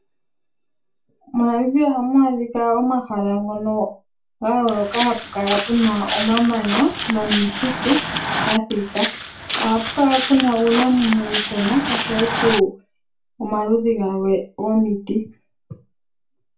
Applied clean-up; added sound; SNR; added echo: none; Walk, footsteps; 3 dB; reverberation time 0.2 s.